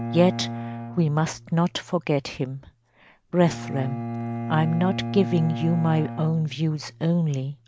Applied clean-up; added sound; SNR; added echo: none; Bowed string instrument; 9 dB; none.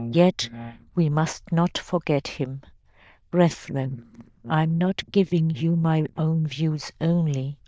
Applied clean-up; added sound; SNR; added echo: neural diffusion model UNIVERSE++.